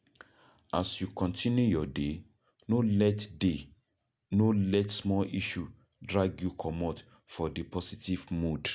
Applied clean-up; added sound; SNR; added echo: none; none; none; none.